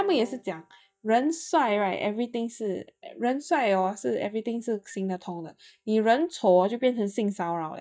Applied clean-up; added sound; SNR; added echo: neural mask model DeepFilterNet 3.